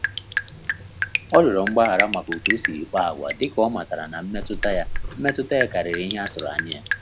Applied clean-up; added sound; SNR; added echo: none; Drip; 4 dB; none.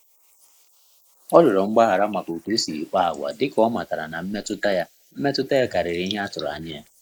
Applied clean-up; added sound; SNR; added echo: neural mask model Resemble Enhance denoiser.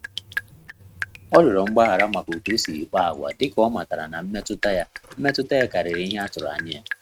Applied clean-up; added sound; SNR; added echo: neural mask model RNNoise.